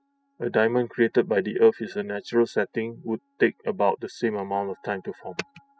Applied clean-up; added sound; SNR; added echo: classical method spectral subtraction.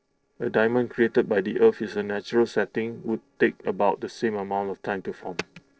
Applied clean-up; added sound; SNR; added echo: neural separator model SepFormer DNS4.